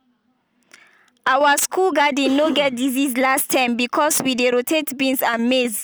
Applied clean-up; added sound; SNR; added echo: none; Cough; 12 dB; none.